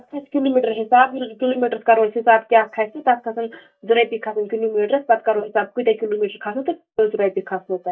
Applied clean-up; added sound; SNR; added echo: neural mask model DeepFilterNet 3.